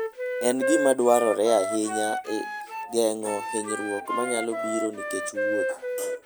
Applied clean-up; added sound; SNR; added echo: none; Wind instrument, woodwind instrument; 3 dB; none.